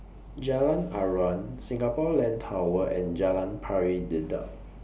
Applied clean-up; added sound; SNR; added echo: none; none; none; none.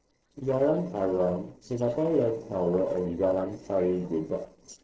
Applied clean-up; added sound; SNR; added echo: neural separator model SepFormer DNS4.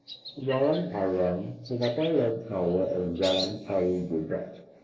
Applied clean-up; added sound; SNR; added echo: neural mask model Resemble Enhance denoiser.